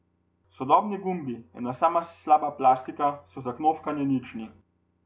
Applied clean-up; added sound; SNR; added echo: none; none; none; none.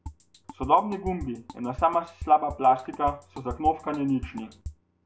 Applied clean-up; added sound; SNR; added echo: none; Drum kit; 14 dB; none.